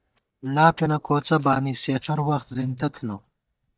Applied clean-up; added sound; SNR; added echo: neural mask model DeepFilterNet 3.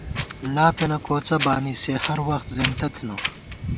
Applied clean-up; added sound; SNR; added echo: none; Wind; 7 dB; none.